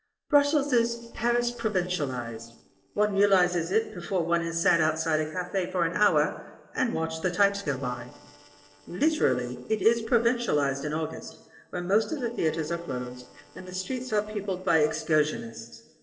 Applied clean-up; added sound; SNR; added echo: neural separator model SepFormer DNS4.